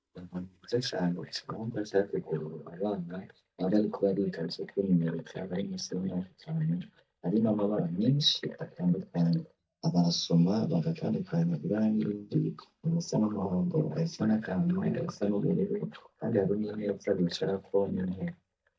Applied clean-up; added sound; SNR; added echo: neural mask model DeepFilterNet 3.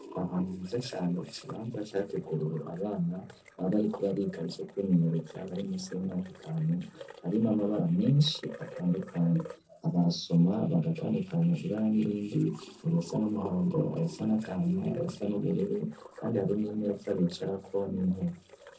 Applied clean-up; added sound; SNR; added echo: neural separator model SepFormer DNS4.